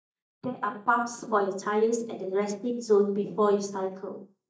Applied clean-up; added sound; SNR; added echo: neural mask model DeepFilterNet 3.